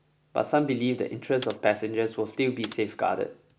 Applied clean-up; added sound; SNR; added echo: none; Computer keyboard; 16 dB; none.